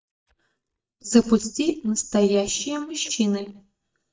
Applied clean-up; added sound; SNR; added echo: neural mask model DeepFilterNet 3.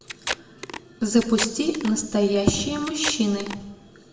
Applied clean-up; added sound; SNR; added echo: none; Packing tape, duct tape; 10 dB; reverberation time 1.0 s.